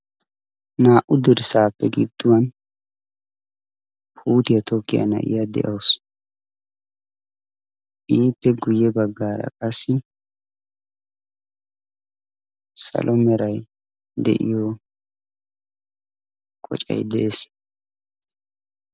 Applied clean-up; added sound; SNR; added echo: none; none; none; none.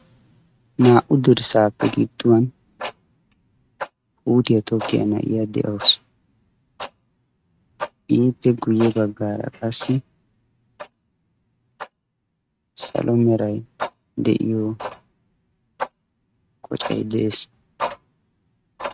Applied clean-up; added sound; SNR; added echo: neural mask model RNNoise.